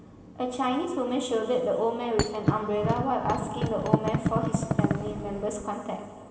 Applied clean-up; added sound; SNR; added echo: none; Thump, thud; 0 dB; reverberation time 2.3 s.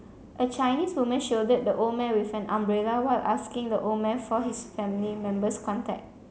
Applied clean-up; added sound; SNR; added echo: none; none; none; none.